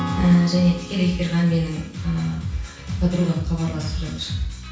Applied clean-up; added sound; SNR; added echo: none; Acoustic guitar / Strum; 15 dB; reverberation time 0.7 s.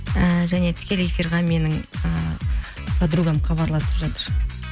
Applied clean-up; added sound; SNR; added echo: none; none; none; none.